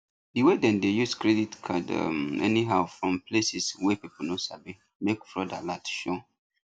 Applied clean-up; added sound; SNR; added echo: none; none; none; none.